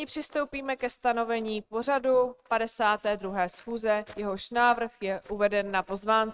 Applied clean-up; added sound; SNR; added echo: neural mask model RNNoise.